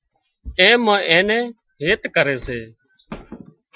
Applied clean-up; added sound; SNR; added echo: classical method Wiener filter.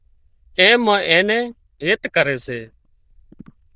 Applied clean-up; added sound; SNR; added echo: neural diffusion model UNIVERSE++.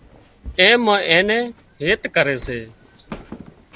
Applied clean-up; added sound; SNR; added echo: none; Walk, footsteps; 20 dB; none.